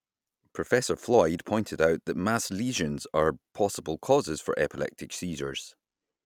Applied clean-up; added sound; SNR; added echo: none; none; none; none.